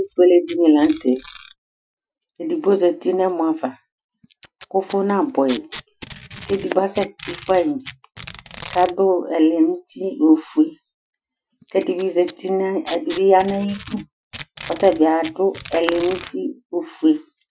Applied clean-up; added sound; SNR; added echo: classical method Wiener filter.